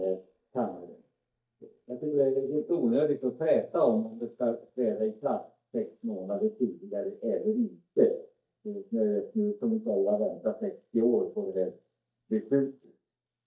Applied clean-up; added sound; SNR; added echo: neural mask model DeepFilterNet 3.